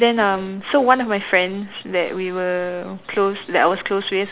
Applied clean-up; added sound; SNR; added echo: none; none; none; none.